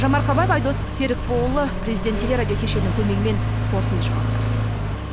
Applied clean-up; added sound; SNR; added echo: none; Accelerating, revving, vroom; -2 dB; none.